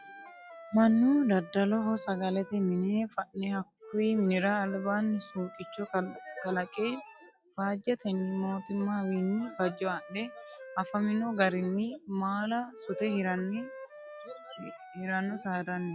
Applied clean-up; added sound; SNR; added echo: classical method log-MMSE.